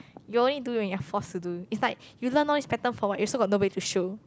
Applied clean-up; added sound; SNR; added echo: none; none; none; none.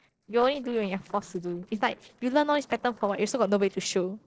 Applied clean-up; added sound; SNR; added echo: neural separator model SepFormer DNS4.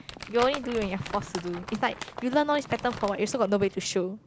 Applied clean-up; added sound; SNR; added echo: none; Crumpling, crinkling; 13 dB; none.